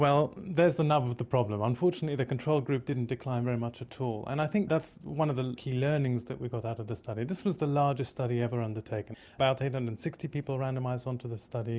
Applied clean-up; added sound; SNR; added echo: none; none; none; none.